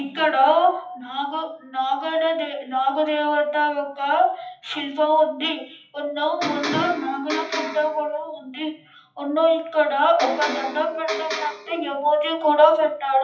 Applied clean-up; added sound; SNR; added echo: classical method WPE with log-MMSE.